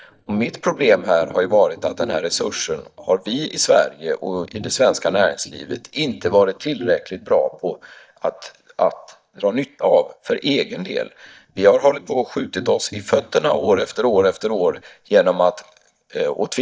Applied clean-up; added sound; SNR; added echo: neural mask model DeepFilterNet 3.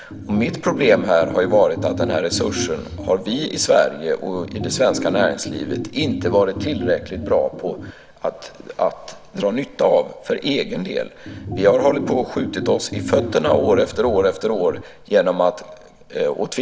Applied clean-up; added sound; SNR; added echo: none; Organ; 7 dB; none.